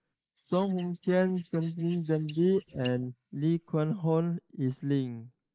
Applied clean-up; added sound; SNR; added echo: neural mask model Resemble Enhance denoiser.